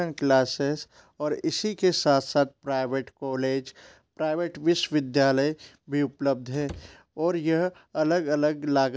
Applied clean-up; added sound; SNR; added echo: none; Slam / Wood; 18 dB; none.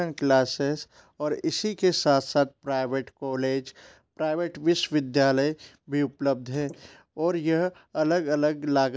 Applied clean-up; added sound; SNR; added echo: neural mask model Resemble Enhance denoiser.